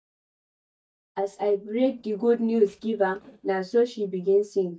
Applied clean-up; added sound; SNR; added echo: neural mask model DeepFilterNet 3.